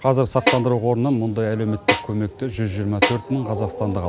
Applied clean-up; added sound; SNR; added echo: none; Snare drum; 4 dB; none.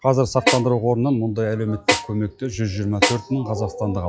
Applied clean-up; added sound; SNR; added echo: classical method log-MMSE.